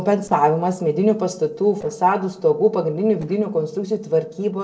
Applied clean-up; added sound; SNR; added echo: neural separator model SepFormer DNS4.